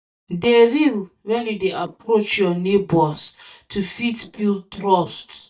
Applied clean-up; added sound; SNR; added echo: neural mask model DeepFilterNet 3.